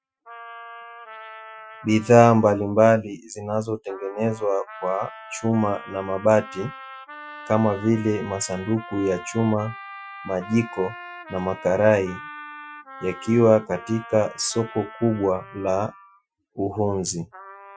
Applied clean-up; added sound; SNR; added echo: classical method Wiener filter.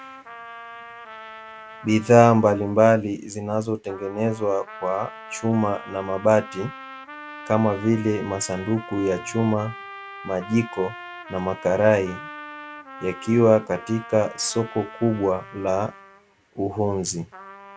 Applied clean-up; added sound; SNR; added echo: none; Trumpet; 17 dB; none.